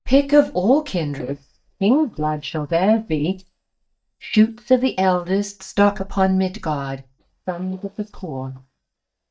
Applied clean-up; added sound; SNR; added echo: neural mask model DeepFilterNet 3.